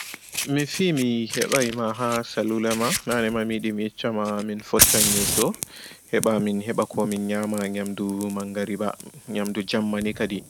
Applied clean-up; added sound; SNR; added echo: none; Fire; 4 dB; none.